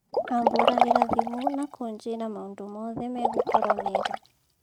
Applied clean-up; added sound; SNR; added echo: neural mask model RNNoise.